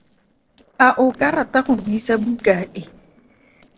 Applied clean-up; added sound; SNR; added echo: neural separator model SepFormer DNS4.